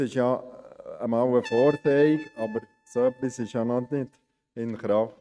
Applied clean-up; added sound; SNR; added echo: neural mask model RNNoise.